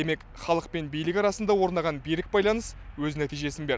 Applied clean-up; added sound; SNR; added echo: none; none; none; none.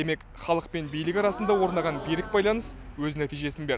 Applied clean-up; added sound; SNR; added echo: none; Gasp; 12 dB; none.